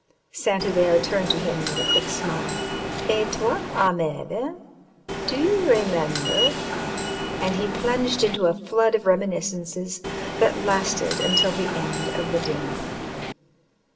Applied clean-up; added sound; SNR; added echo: none; Subway, metro, underground; 3 dB; reverberation time 1.7 s.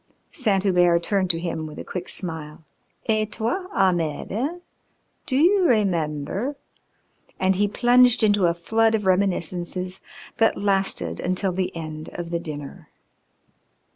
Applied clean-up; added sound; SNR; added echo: none; none; none; none.